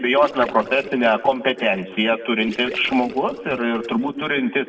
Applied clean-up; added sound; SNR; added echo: neural separator model SepFormer DNS4.